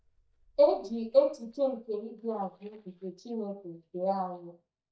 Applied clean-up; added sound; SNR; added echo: neural mask model DeepFilterNet 3.